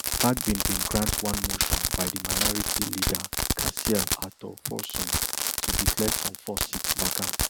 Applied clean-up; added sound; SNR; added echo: none; Fireworks; -5 dB; none.